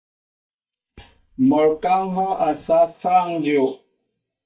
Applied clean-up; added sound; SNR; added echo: neural mask model DeepFilterNet 3.